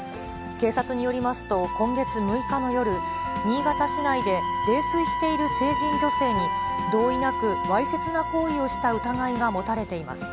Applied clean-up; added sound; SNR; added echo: none; Wind instrument, woodwind instrument; 3 dB; none.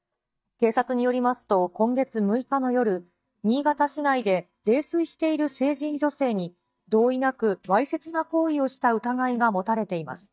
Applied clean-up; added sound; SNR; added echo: neural mask model DeepFilterNet 3.